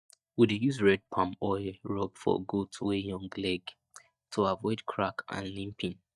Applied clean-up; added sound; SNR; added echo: neural mask model DeepFilterNet 3.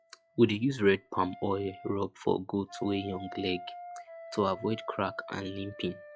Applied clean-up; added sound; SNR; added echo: classical method log-MMSE.